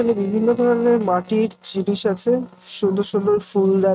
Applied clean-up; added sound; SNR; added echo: neural mask model RNNoise.